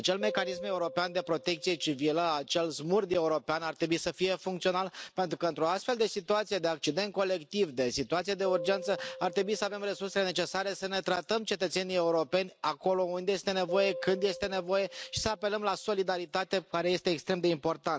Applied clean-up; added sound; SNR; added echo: none; Piano; 14 dB; none.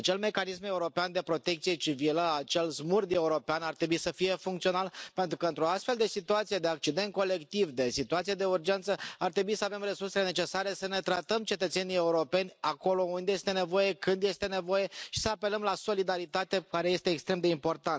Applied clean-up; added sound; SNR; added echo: none; none; none; none.